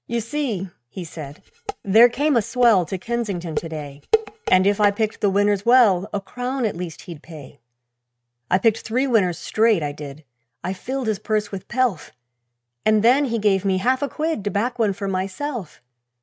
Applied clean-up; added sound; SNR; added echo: neural mask model RNNoise.